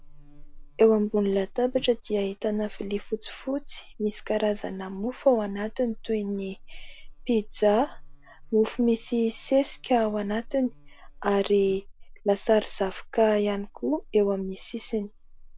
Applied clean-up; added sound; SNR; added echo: none; Buzz; 16 dB; none.